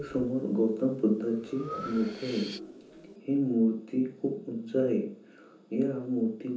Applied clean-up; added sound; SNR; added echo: none; Breathing; 19 dB; reverberation time 0.6 s.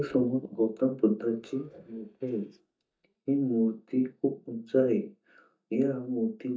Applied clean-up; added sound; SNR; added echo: neural mask model DeepFilterNet 3.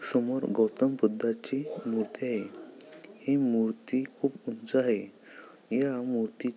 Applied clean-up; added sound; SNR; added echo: none; none; none; none.